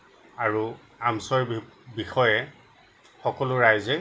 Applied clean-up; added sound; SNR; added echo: none; none; none; none.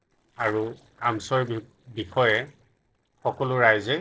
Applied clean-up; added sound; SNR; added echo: neural separator model SepFormer DNS4.